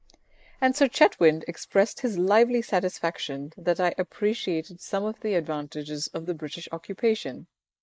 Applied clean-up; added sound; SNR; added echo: neural mask model Resemble Enhance denoiser.